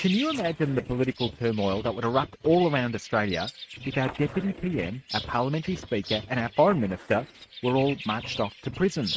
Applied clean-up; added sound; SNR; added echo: neural mask model RNNoise.